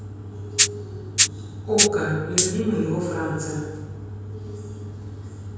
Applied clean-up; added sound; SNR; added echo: none; Rattle (instrument); -2 dB; reverberation time 1.2 s.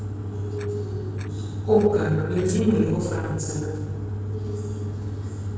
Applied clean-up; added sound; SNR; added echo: neural separator model SepFormer DNS4.